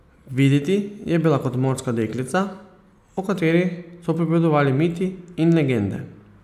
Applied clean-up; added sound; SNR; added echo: none; none; none; none.